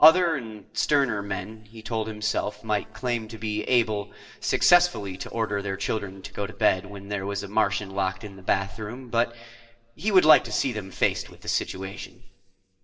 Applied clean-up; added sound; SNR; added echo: neural separator model SepFormer DNS4.